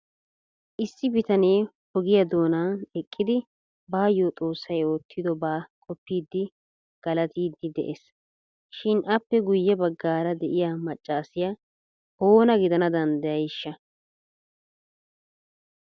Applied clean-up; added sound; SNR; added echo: none; none; none; none.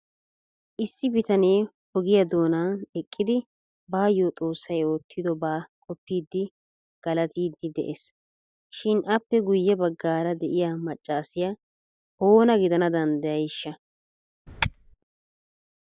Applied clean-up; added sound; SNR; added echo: neural mask model DeepFilterNet 3.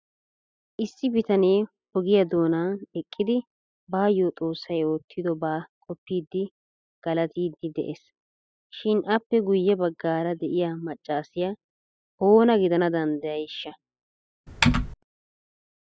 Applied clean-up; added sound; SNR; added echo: classical method spectral subtraction.